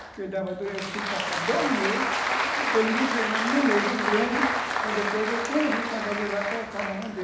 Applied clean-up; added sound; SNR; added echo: none; Applause; 0 dB; reverberation time 1.0 s.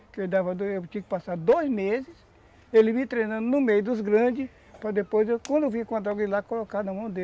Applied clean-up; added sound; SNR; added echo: none; none; none; none.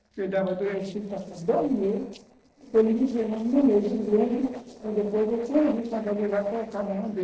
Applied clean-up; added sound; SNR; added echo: neural separator model SepFormer DNS4.